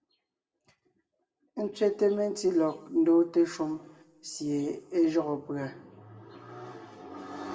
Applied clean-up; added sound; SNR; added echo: none; none; none; reverberation time 0.7 s.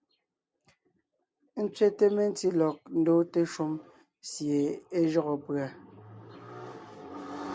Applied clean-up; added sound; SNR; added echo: none; none; none; none.